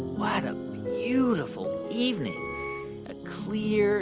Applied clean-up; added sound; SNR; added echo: none; Wind instrument, woodwind instrument; 13 dB; none.